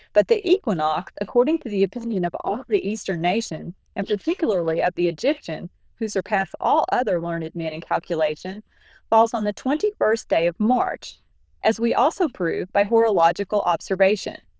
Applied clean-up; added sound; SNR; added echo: neural diffusion model UNIVERSE++.